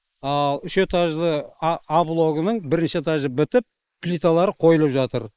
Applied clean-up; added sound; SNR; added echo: neural mask model Resemble Enhance denoiser.